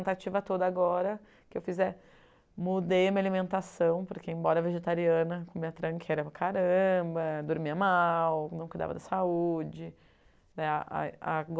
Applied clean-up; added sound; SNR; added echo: none; none; none; none.